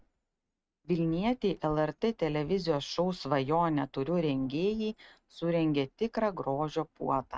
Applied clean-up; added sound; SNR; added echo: neural mask model RNNoise.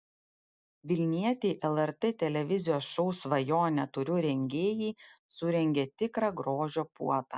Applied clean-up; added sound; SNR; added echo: none; none; none; none.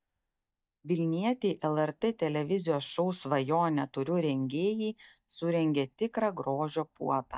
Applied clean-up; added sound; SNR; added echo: neural mask model DeepFilterNet 3.